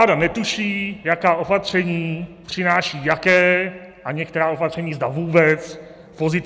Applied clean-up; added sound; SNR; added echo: none; none; none; none.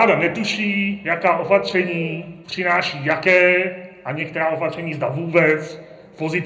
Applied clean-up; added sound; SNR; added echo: none; Bird; 12 dB; reverberation time 0.4 s.